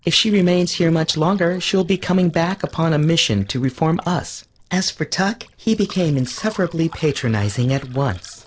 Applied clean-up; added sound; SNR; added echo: neural separator model SepFormer DNS4.